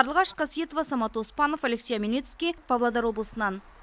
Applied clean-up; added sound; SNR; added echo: none; none; none; none.